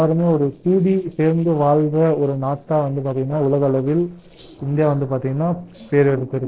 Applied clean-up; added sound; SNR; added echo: neural separator model SepFormer DNS4.